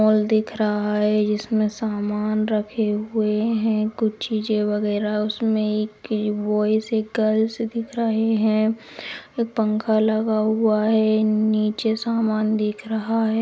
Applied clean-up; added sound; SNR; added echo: none; none; none; none.